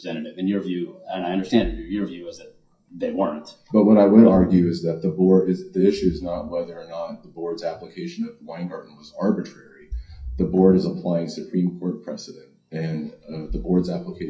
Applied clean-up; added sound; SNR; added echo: classical method WPE with log-MMSE.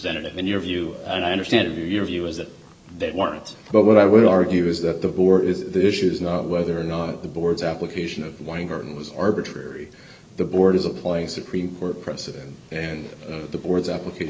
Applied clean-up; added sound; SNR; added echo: none; none; none; none.